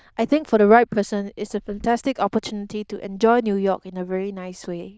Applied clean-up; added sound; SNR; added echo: neural diffusion model UNIVERSE++.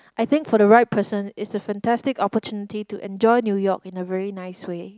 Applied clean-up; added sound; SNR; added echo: none; none; none; none.